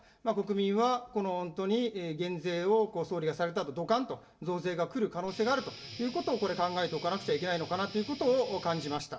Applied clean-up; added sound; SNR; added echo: none; Guitar; 14 dB; reverberation time 0.2 s.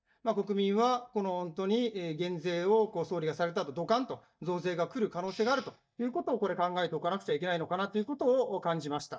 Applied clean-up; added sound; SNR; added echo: neural mask model DeepFilterNet 3.